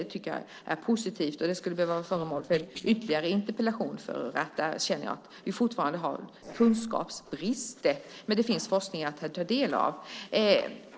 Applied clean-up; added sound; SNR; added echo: neural separator model SepFormer DNS4.